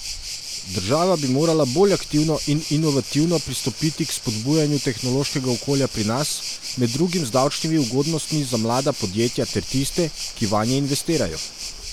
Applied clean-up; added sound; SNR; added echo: none; Waves, surf; 9 dB; none.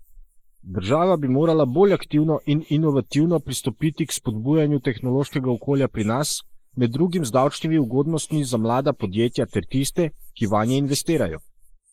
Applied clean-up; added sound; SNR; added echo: neural mask model Resemble Enhance denoiser.